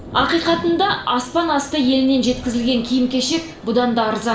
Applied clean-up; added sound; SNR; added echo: none; Thunder; 19 dB; reverberation time 0.5 s.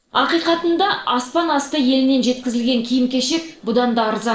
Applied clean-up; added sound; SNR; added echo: neural separator model SepFormer DNS4.